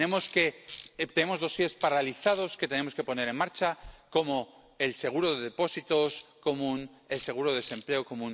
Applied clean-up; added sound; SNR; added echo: none; Tools; 1 dB; none.